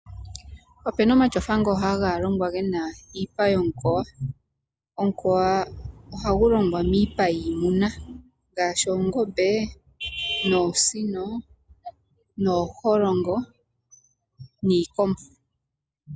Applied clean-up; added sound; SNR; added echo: none; none; none; none.